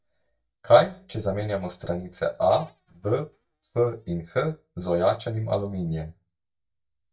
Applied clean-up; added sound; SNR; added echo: neural mask model DeepFilterNet 3.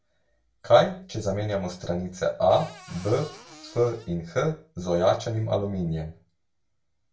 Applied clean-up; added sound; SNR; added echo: none; Cupboard open or close / Door; 19 dB; reverberation time 0.3 s.